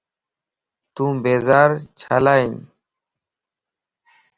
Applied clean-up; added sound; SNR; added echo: none; none; none; none.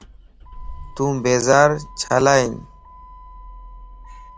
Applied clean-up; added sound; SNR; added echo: none; Motor vehicle (road); 17 dB; none.